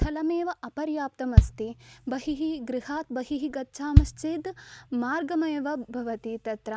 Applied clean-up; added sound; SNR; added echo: none; Bass drum; -3 dB; none.